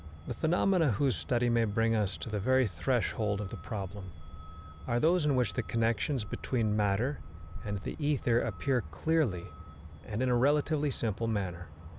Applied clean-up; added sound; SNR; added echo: none; Truck; 13 dB; none.